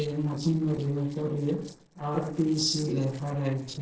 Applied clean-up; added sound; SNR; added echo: neural separator model SepFormer DNS4.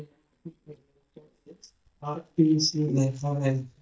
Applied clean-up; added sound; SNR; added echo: neural mask model DeepFilterNet 3.